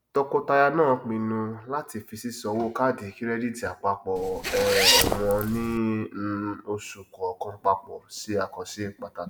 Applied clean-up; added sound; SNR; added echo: none; Zipper (clothing); -2 dB; none.